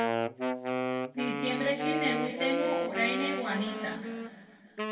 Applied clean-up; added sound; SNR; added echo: none; Wind instrument, woodwind instrument; -1 dB; reverberation time 2.3 s.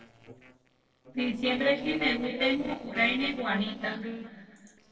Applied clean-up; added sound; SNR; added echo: neural separator model SepFormer DNS4.